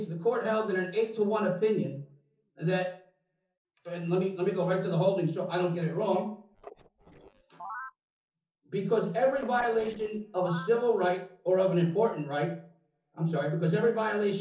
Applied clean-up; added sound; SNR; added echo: neural separator model SepFormer DNS4.